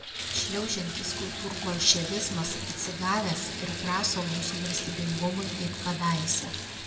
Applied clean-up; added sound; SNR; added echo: none; Bathtub (filling or washing) / Water tap, faucet; 5 dB; reverberation time 1.5 s.